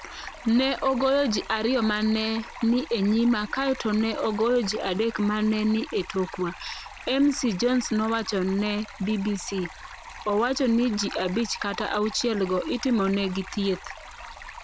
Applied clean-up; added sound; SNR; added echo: none; Stream; 16 dB; none.